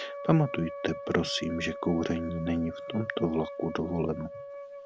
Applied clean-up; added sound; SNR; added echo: none; Wind instrument, woodwind instrument; 10 dB; none.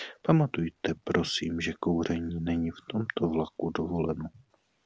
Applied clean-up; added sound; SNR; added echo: none; none; none; none.